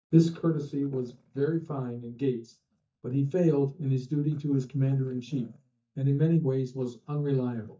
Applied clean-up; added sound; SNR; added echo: neural mask model DeepFilterNet 3.